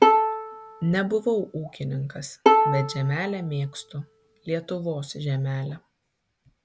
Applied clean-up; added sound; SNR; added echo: none; Bowed string instrument; -3 dB; none.